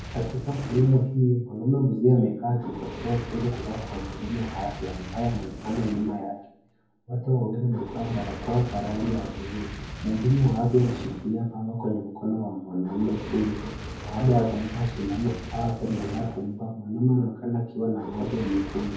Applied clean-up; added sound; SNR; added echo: none; Fire; 11 dB; reverberation time 0.9 s.